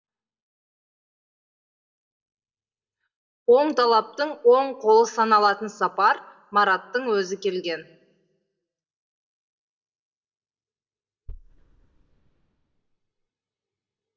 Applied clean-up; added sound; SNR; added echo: neural mask model DeepFilterNet 3.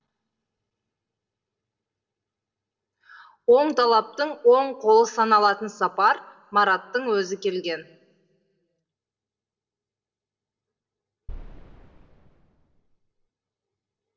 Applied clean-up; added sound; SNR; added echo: neural separator model SepFormer DNS4.